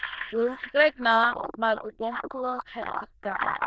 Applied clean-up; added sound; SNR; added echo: neural diffusion model UNIVERSE++.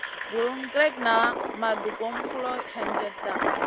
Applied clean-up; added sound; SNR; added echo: none; Engine; 3 dB; none.